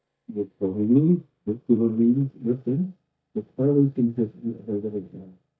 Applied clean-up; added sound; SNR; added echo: neural mask model DeepFilterNet 3.